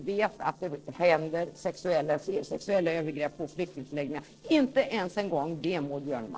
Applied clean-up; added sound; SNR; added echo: neural separator model SepFormer DNS4.